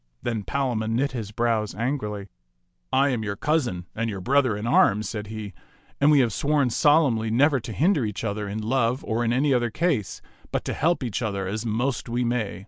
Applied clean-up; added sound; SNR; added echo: none; none; none; none.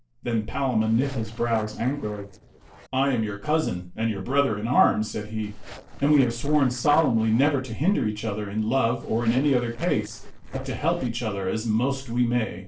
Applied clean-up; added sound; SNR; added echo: neural separator model SepFormer DNS4.